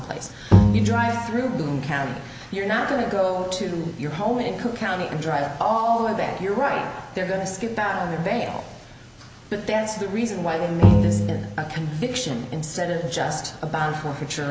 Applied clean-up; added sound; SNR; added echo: none; Bowed string instrument; -5 dB; none.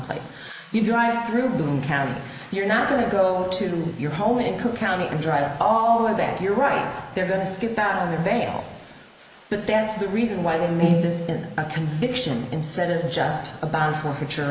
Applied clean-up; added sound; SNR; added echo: neural mask model Resemble Enhance denoiser.